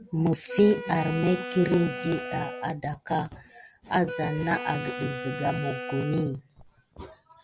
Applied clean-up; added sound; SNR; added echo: none; Wind instrument, woodwind instrument; 10 dB; none.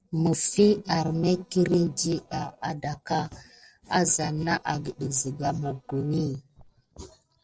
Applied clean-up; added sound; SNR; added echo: neural separator model SepFormer DNS4.